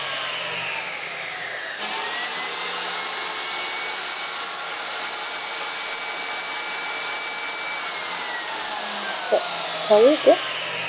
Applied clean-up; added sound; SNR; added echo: none; Sawing; -1 dB; none.